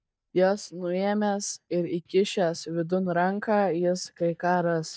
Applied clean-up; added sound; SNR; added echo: neural mask model DeepFilterNet 3.